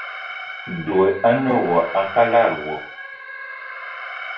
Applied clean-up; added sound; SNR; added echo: none; Alarm; 11 dB; reverberation time 0.4 s.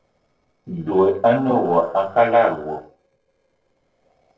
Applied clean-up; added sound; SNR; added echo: neural separator model SepFormer DNS4.